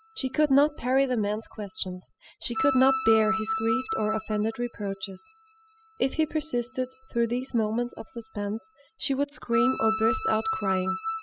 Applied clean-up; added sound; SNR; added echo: classical method spectral subtraction.